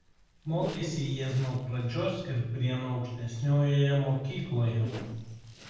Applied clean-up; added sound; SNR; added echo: neural separator model SepFormer DNS4.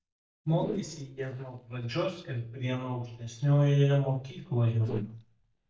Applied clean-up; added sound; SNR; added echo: neural mask model DeepFilterNet 3.